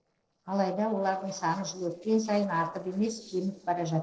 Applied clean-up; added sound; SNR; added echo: neural separator model SepFormer DNS4.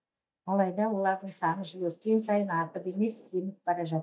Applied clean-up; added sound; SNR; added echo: neural mask model DeepFilterNet 3.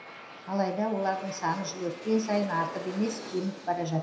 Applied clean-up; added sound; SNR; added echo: none; Aircraft; 13 dB; reverberation time 0.7 s.